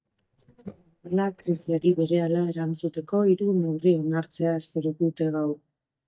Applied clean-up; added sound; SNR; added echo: neural mask model DeepFilterNet 3.